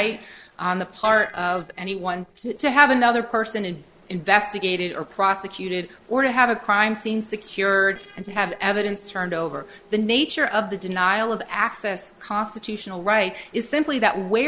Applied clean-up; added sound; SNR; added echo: neural separator model SepFormer DNS4.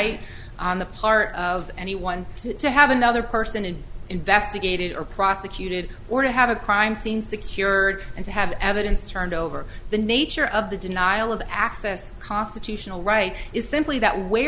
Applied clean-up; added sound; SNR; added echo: none; none; none; none.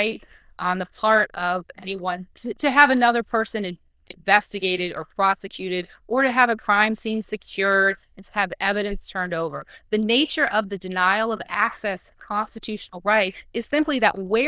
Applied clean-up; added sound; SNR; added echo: neural diffusion model UNIVERSE++.